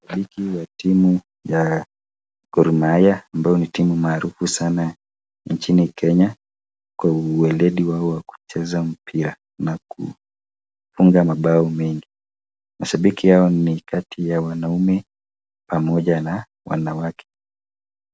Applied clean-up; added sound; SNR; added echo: none; none; none; none.